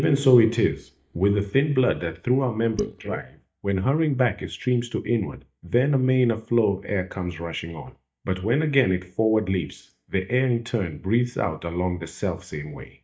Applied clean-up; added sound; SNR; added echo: neural mask model DeepFilterNet 3.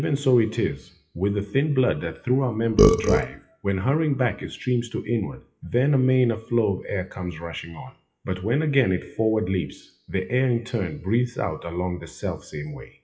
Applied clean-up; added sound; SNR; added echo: classical method WPE with log-MMSE.